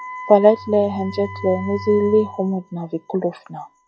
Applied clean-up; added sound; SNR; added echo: classical method log-MMSE.